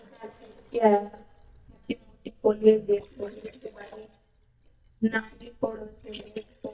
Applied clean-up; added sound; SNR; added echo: neural mask model DeepFilterNet 3.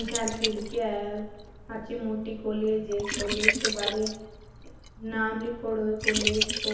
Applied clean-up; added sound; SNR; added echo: none; Liquid; 2 dB; reverberation time 0.9 s.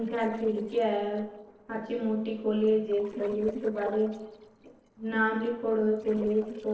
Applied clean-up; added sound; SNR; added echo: neural separator model SepFormer DNS4.